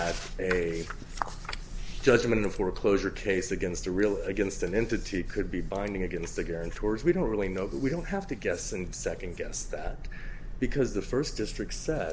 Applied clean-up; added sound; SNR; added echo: none; none; none; none.